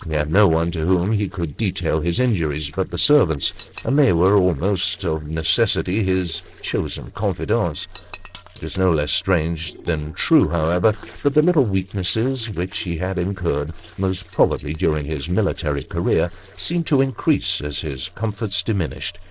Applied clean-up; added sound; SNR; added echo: neural separator model SepFormer DNS4.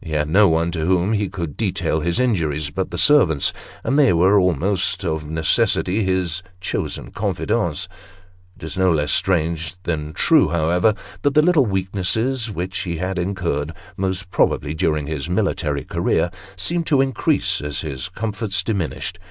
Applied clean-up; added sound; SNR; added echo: none; none; none; none.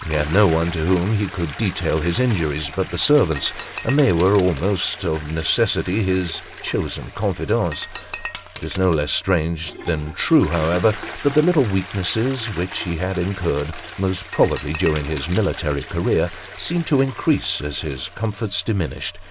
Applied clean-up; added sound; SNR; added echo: none; Shatter + Toilet flush; 14 dB; none.